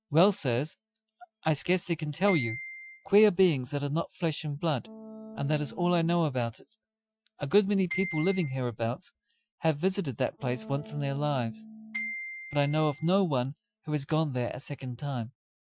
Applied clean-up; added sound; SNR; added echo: classical method Wiener filter.